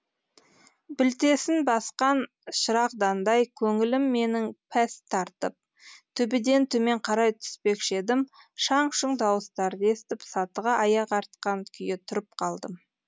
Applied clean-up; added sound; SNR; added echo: none; none; none; none.